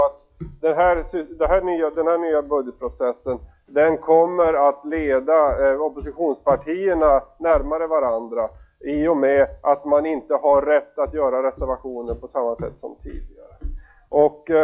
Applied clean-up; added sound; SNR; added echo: classical method log-MMSE.